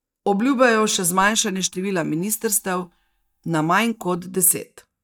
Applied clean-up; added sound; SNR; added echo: neural mask model DeepFilterNet 3.